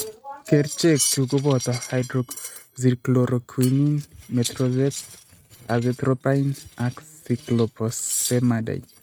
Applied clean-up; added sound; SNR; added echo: neural mask model RNNoise.